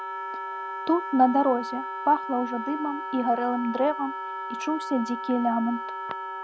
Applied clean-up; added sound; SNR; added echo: none; Wind instrument, woodwind instrument; 7 dB; none.